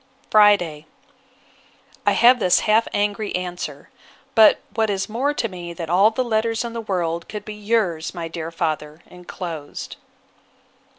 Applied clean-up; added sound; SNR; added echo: none; none; none; none.